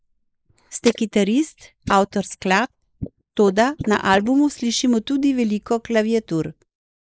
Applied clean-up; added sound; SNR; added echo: neural mask model Resemble Enhance denoiser.